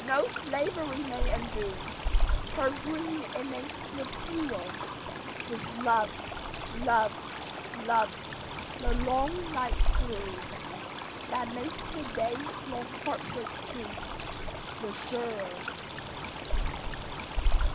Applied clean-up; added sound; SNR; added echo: none; Stream; -2 dB; none.